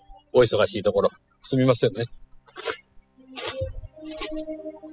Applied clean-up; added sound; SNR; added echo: classical method spectral subtraction.